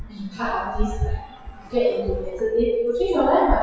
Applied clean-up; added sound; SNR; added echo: classical method WPE with log-MMSE.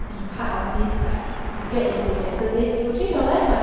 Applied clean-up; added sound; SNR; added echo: none; Bird; 2 dB; reverberation time 1.9 s.